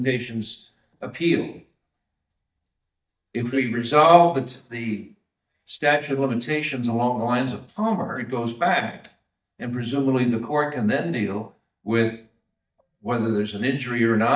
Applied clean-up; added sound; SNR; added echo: neural mask model DeepFilterNet 3.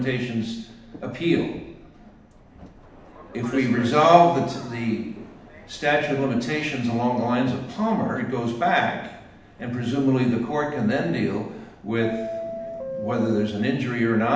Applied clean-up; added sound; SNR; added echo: none; Subway, metro, underground; 17 dB; reverberation time 0.8 s.